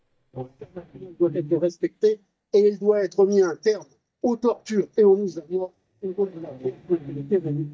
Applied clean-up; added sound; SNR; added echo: neural mask model DeepFilterNet 3.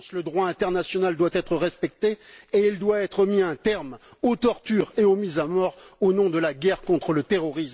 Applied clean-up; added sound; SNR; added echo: none; none; none; none.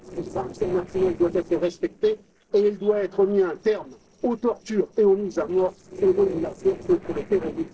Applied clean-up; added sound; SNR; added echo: neural separator model SepFormer DNS4.